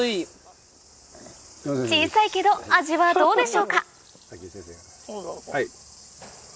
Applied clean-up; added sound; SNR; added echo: none; none; none; none.